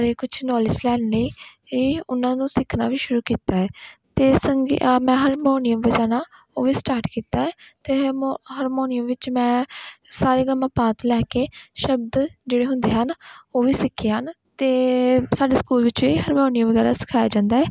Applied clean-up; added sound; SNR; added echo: none; none; none; none.